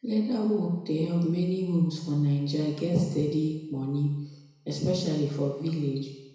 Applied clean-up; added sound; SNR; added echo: none; none; none; reverberation time 1.0 s.